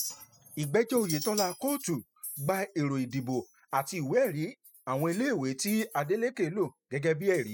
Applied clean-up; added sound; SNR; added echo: classical method spectral subtraction.